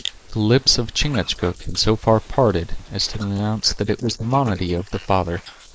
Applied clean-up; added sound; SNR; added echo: neural mask model Resemble Enhance denoiser.